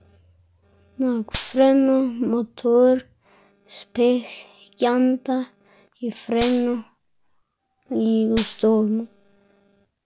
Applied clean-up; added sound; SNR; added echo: none; Gunshot, gunfire; 8 dB; none.